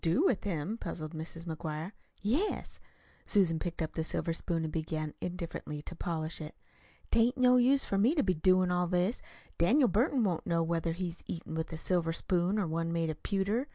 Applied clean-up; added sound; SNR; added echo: none; none; none; none.